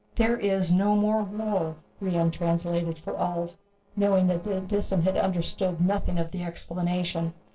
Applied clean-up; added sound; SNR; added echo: neural separator model SepFormer DNS4.